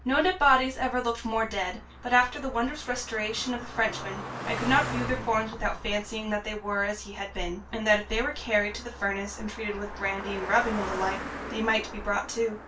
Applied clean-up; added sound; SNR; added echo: none; Car passing by; 11 dB; reverberation time 0.2 s.